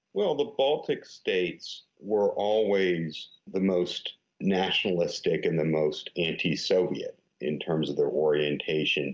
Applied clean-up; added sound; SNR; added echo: none; none; none; none.